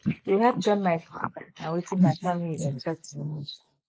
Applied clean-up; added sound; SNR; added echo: neural mask model Resemble Enhance denoiser.